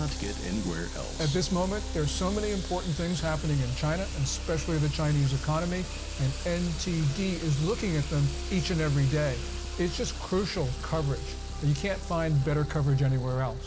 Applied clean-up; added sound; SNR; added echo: none; Sink (filling or washing) / Water tap, faucet; 15 dB; none.